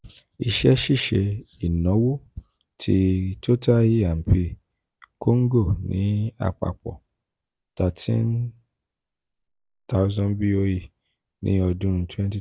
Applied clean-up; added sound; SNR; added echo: none; none; none; none.